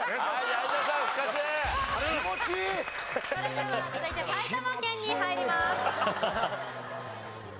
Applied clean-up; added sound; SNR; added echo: none; none; none; none.